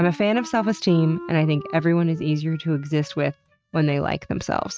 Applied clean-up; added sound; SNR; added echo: neural mask model RNNoise.